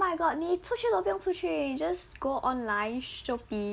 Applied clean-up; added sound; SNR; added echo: none; none; none; none.